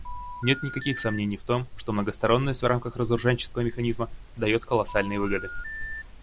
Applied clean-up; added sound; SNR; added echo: none; Telephone; 11 dB; none.